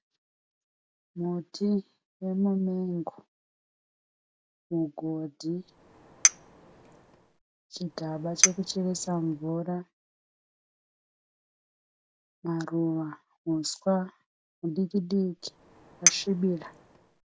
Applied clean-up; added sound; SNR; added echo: none; Chink, clink; -2 dB; none.